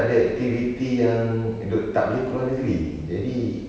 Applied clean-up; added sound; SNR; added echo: none; none; none; none.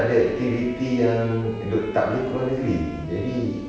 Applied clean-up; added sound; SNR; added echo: none; Wind instrument, woodwind instrument; 15 dB; none.